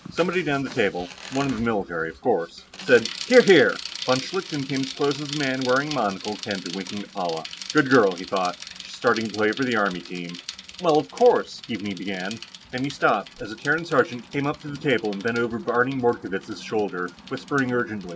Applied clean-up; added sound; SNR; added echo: none; Bicycle; 15 dB; none.